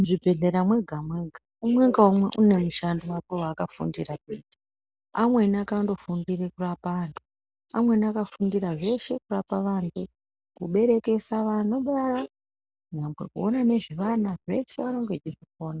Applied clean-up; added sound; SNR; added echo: none; none; none; none.